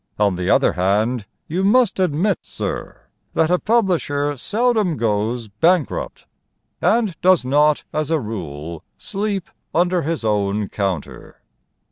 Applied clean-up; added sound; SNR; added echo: none; none; none; none.